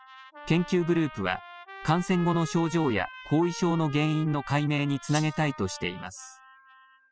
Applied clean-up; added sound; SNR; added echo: classical method spectral subtraction.